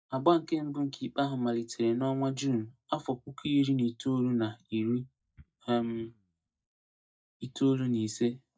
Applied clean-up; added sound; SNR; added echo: neural mask model DeepFilterNet 3.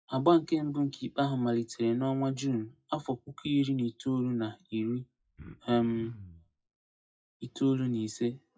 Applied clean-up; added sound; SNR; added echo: classical method WPE with log-MMSE.